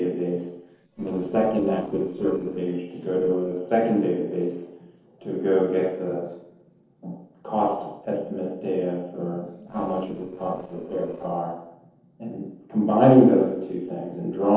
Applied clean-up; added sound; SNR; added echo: neural separator model SepFormer DNS4.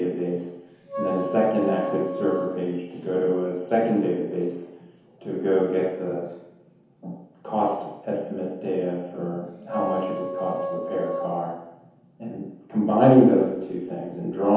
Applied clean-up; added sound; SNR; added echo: none; Wind instrument, woodwind instrument; 6 dB; reverberation time 0.9 s.